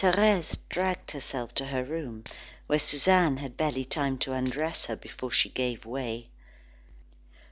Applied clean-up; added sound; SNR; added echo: none; Coin (dropping); 19 dB; none.